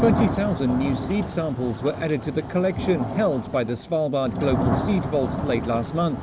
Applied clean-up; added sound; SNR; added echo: none; Thunder / Rain; 5 dB; none.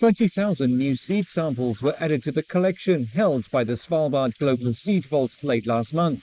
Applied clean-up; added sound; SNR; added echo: neural mask model Resemble Enhance denoiser.